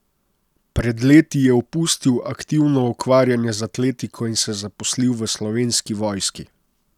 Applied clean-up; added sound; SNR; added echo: none; none; none; none.